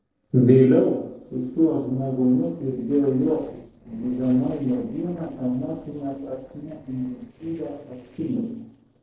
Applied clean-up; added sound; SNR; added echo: neural separator model SepFormer DNS4.